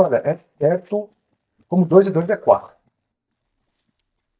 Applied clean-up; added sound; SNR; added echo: neural mask model DeepFilterNet 3.